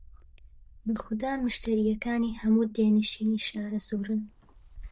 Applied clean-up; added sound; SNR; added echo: neural diffusion model UNIVERSE++.